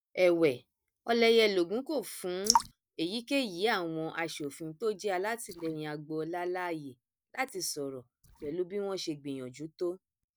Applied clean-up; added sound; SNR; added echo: neural mask model DeepFilterNet 3.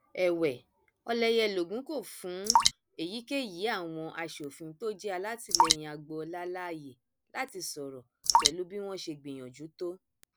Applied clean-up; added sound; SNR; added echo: none; Drip; -3 dB; none.